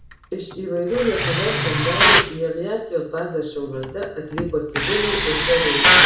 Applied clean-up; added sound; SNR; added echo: none; Tools; -3 dB; reverberation time 0.6 s.